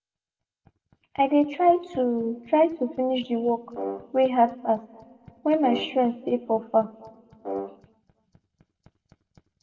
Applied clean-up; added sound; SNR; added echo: none; Brass instrument; 10 dB; reverberation time 1.0 s.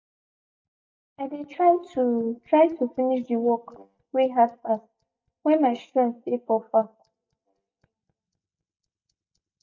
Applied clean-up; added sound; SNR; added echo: neural mask model DeepFilterNet 3.